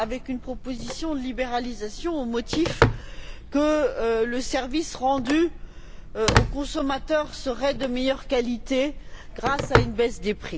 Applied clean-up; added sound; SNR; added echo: none; Telephone; 3 dB; none.